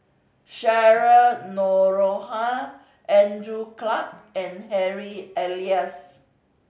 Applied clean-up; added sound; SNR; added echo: none; none; none; none.